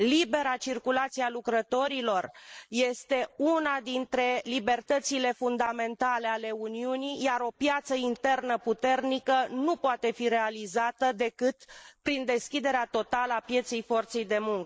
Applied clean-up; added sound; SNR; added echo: neural mask model Resemble Enhance denoiser.